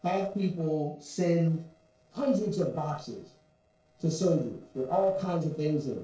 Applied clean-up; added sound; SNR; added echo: neural separator model SepFormer DNS4.